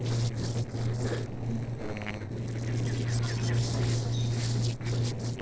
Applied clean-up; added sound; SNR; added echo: neural separator model SepFormer DNS4.